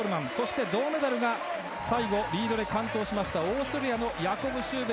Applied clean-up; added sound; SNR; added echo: none; none; none; none.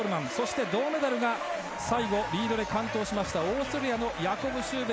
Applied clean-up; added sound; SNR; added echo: none; Wind instrument, woodwind instrument; 19 dB; none.